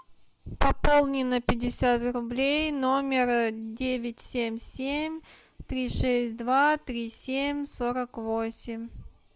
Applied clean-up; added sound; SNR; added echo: none; none; none; none.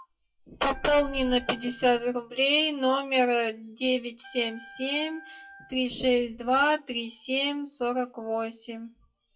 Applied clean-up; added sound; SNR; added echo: classical method WPE with log-MMSE.